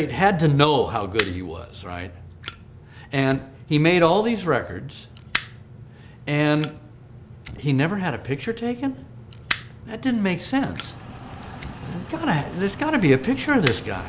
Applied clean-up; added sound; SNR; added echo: none; Fire; 15 dB; none.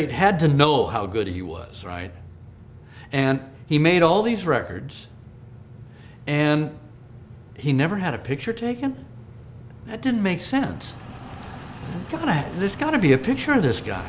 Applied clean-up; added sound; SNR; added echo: none; none; none; none.